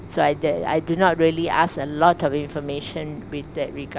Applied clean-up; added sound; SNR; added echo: none; Mechanisms; 16 dB; none.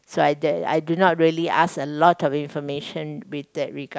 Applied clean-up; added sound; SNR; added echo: none; none; none; none.